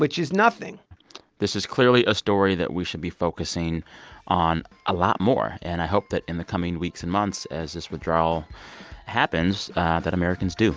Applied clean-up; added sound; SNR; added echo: none; none; none; none.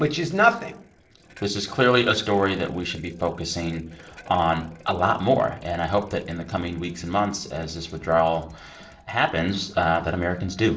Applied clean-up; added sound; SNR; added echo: neural separator model SepFormer DNS4.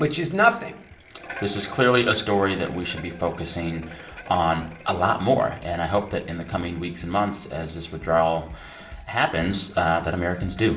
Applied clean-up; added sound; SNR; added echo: none; Bicycle; 20 dB; reverberation time 0.4 s.